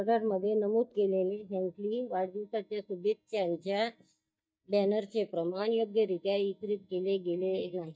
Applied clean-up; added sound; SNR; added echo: neural mask model DeepFilterNet 3.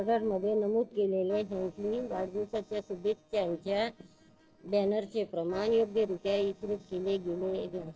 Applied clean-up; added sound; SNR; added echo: neural separator model SepFormer DNS4.